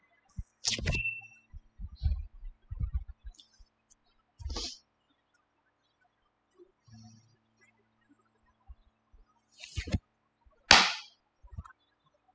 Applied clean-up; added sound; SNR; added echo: classical method spectral subtraction.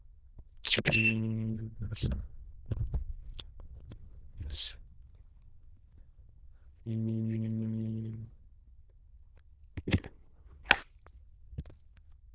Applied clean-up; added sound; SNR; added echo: neural diffusion model UNIVERSE++.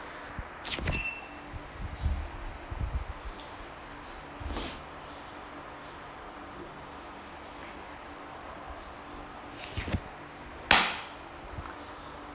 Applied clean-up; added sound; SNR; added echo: none; none; none; none.